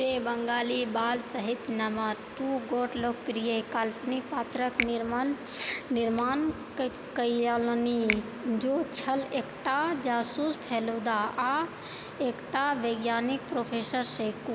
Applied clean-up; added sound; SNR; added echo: none; Finger snapping; 8 dB; none.